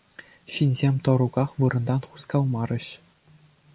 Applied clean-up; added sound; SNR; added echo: none; none; none; none.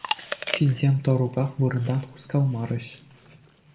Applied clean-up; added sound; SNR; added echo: none; Chewing, mastication; 12 dB; reverberation time 1.1 s.